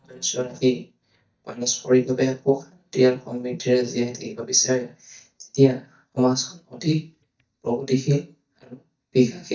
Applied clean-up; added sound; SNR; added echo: neural mask model DeepFilterNet 3.